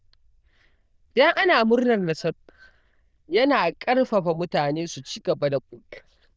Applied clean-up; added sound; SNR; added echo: neural diffusion model UNIVERSE++.